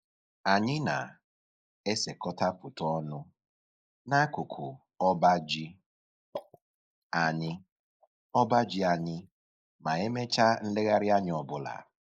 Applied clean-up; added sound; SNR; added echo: neural mask model Resemble Enhance denoiser.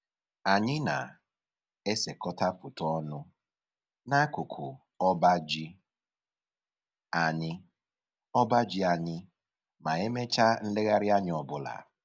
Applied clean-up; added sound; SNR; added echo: none; none; none; none.